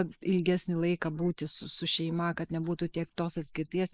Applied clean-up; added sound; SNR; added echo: neural mask model Resemble Enhance denoiser.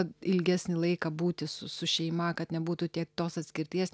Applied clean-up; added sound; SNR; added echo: none; none; none; none.